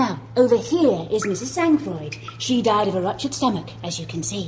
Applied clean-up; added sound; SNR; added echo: none; none; none; none.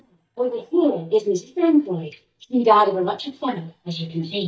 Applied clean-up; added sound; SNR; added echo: neural mask model DeepFilterNet 3.